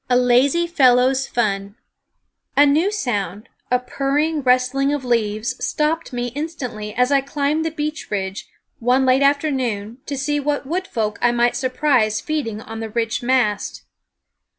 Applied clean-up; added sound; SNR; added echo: none; none; none; none.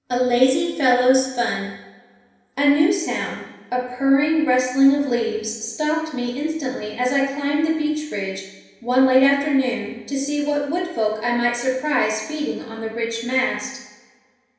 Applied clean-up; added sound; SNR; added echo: none; none; none; reverberation time 0.9 s.